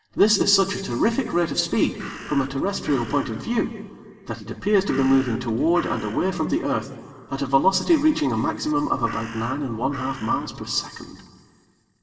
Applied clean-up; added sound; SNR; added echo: none; Crow; 17 dB; reverberation time 2.2 s.